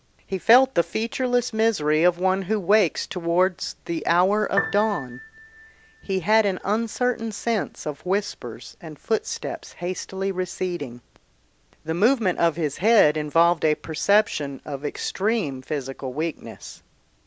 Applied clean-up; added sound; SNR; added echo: none; Piano; 19 dB; none.